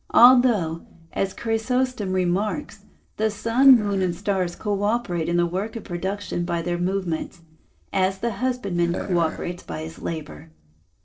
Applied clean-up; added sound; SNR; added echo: neural separator model SepFormer DNS4.